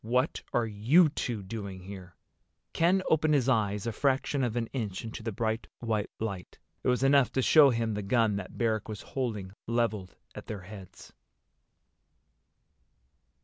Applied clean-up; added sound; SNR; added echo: none; none; none; none.